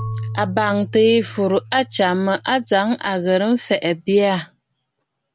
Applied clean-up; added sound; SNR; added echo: none; Marimba, xylophone / Wood; 15 dB; none.